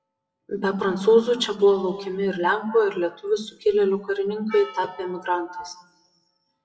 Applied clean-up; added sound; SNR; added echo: classical method WPE with log-MMSE.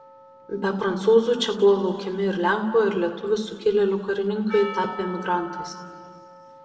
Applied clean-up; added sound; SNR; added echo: none; Percussion; 19 dB; reverberation time 1.8 s.